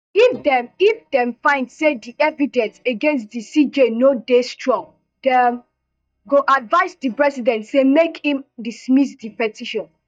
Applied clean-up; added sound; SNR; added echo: neural mask model DeepFilterNet 3.